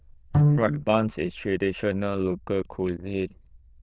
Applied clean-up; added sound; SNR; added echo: neural diffusion model UNIVERSE++.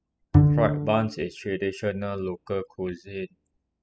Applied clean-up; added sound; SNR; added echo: classical method spectral subtraction.